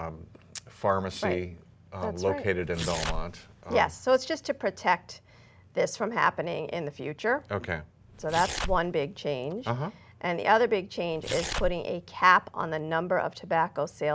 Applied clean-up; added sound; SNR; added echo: none; Tearing; 7 dB; none.